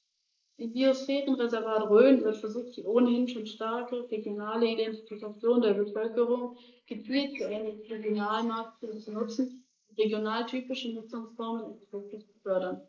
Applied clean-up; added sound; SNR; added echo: neural mask model Resemble Enhance denoiser.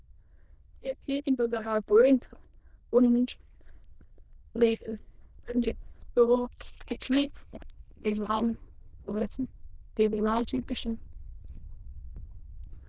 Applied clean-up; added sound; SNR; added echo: neural diffusion model UNIVERSE++.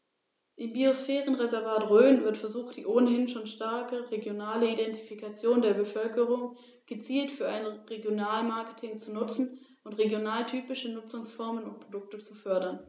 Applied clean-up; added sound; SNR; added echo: none; none; none; none.